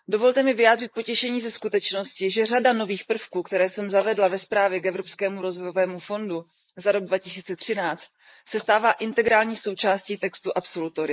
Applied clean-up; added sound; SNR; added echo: neural mask model Resemble Enhance denoiser.